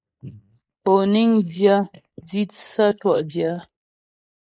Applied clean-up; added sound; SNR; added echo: neural mask model Resemble Enhance denoiser.